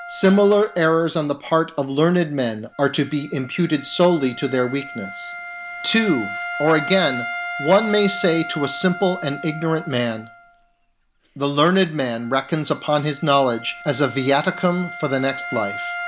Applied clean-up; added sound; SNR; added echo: none; Wind instrument, woodwind instrument; 12 dB; none.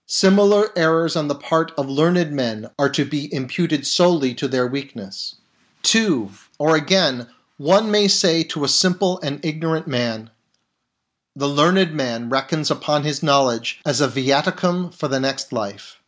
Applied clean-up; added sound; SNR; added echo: none; none; none; none.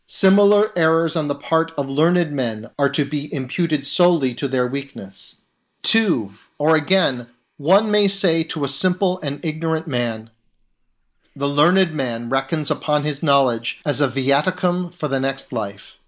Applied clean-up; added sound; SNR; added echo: neural mask model Resemble Enhance denoiser.